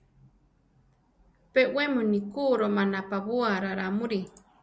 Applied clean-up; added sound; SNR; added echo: none; none; none; none.